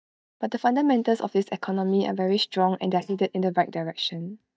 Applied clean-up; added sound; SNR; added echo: neural mask model DeepFilterNet 3.